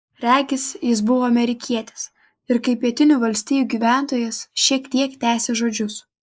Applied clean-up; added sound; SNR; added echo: neural mask model Resemble Enhance denoiser.